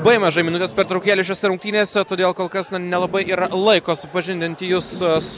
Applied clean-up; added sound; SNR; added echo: none; none; none; none.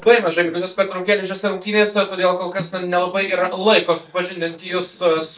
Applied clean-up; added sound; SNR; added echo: neural mask model DeepFilterNet 3.